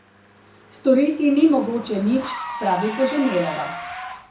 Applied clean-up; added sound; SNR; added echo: none; Engine / Car; 13 dB; reverberation time 0.6 s.